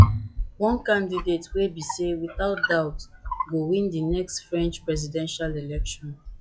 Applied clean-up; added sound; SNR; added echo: classical method log-MMSE.